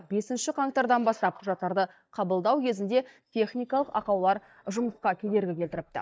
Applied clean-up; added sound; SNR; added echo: neural mask model DeepFilterNet 3.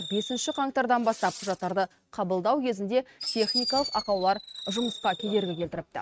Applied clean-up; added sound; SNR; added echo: neural mask model RNNoise.